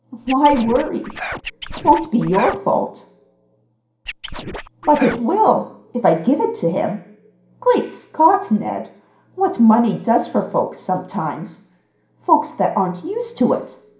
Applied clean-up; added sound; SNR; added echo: none; Scratching (performance technique); 10 dB; reverberation time 0.5 s.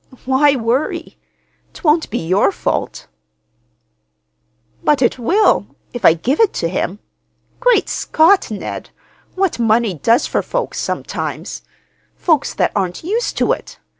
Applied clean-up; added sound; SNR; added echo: none; none; none; none.